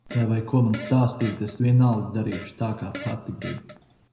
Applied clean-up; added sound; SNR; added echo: none; Fart; 16 dB; reverberation time 0.8 s.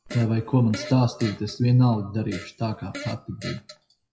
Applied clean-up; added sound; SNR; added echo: classical method WPE with log-MMSE.